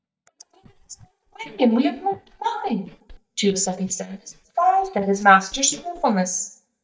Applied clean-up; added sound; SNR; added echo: neural mask model DeepFilterNet 3.